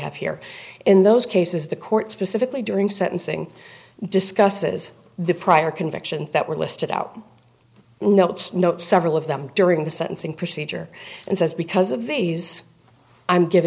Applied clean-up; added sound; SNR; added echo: none; none; none; none.